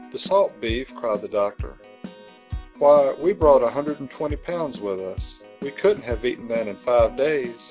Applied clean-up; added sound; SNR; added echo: none; Keyboard (musical); 14 dB; none.